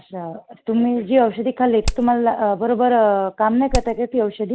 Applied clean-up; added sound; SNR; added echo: none; Hammer; 4 dB; none.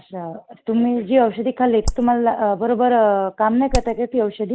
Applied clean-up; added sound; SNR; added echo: neural mask model Resemble Enhance denoiser.